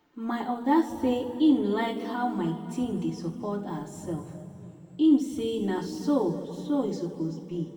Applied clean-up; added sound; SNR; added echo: none; none; none; reverberation time 2.2 s.